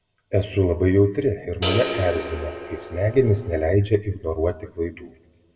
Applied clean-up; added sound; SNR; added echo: none; Crash cymbal; 7 dB; reverberation time 1.1 s.